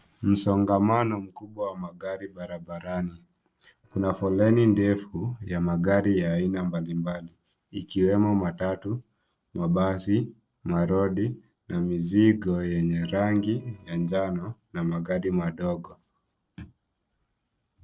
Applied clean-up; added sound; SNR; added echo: neural separator model SepFormer DNS4.